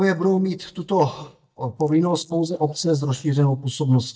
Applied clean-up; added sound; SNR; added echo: neural mask model DeepFilterNet 3.